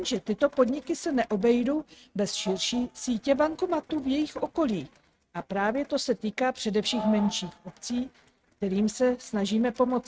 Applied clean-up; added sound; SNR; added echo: neural mask model RNNoise.